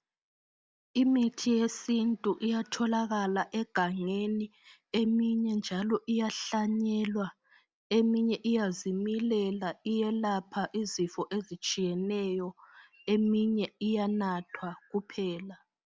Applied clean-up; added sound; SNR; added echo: none; none; none; none.